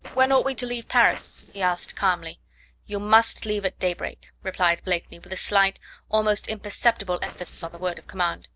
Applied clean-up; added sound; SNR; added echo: neural separator model SepFormer DNS4.